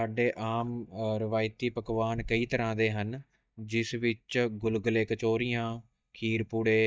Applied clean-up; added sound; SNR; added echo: neural mask model DeepFilterNet 3.